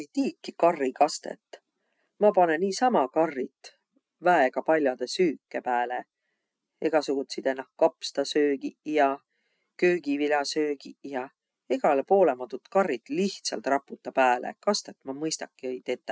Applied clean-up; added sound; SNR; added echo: none; none; none; none.